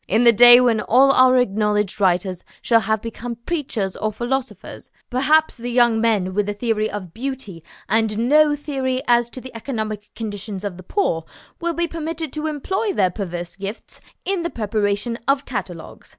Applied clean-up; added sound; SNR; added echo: none; none; none; none.